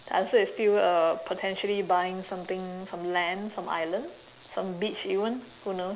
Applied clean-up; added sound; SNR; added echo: none; none; none; none.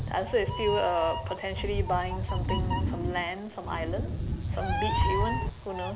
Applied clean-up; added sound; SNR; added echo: none; Meow; -1 dB; none.